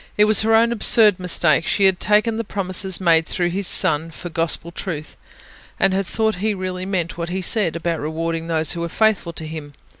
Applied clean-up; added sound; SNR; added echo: none; none; none; none.